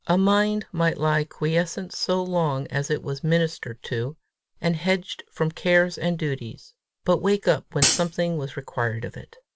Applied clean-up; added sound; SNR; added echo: none; Hi-hat; -1 dB; none.